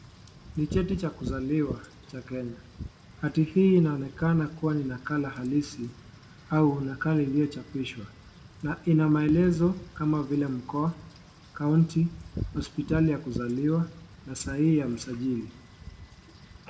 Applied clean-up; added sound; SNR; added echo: none; Wind / Rain; 14 dB; reverberation time 0.4 s.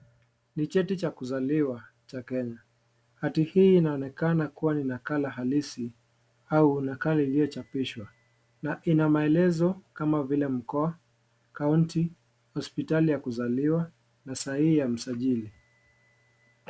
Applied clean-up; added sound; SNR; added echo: none; none; none; none.